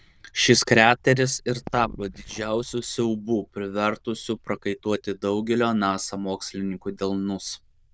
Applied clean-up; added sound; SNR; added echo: neural diffusion model UNIVERSE++.